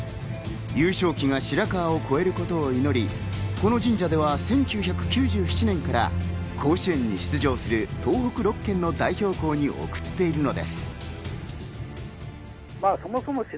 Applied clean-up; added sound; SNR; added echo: none; none; none; none.